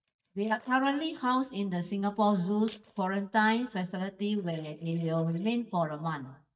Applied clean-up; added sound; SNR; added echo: neural mask model DeepFilterNet 3.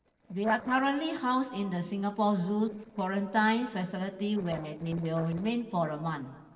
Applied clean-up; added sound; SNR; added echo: neural separator model SepFormer DNS4.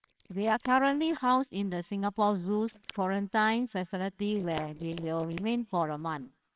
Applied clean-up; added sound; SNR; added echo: neural separator model SepFormer WHAMR!.